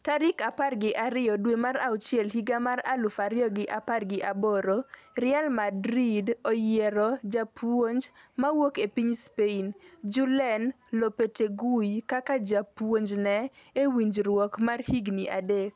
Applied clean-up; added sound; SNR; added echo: none; none; none; none.